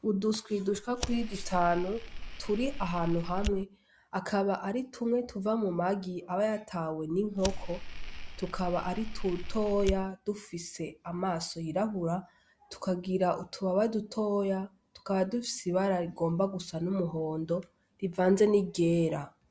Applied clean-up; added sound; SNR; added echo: none; Fire; 5 dB; none.